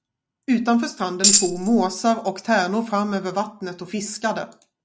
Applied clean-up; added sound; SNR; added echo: none; Tambourine; -4 dB; none.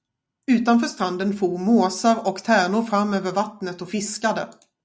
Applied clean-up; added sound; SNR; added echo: none; none; none; none.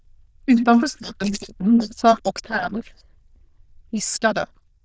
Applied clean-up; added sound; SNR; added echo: neural diffusion model UNIVERSE++.